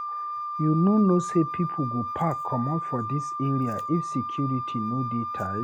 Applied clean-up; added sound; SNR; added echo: none; Wind instrument, woodwind instrument; 6 dB; none.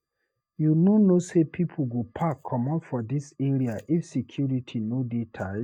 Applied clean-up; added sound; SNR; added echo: neural mask model DeepFilterNet 3.